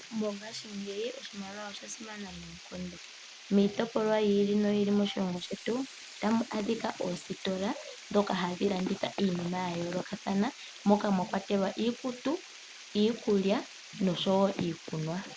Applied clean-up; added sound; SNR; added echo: none; Water; 17 dB; none.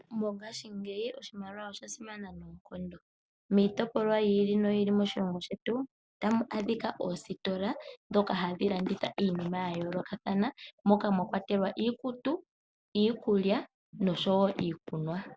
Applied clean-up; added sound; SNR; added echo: none; none; none; none.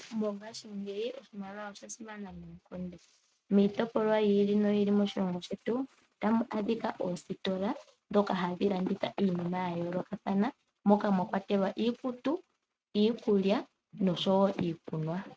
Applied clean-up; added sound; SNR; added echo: neural mask model RNNoise.